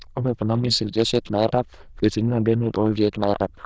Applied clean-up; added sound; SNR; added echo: neural diffusion model UNIVERSE++.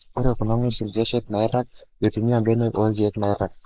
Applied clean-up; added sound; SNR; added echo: neural mask model Resemble Enhance denoiser.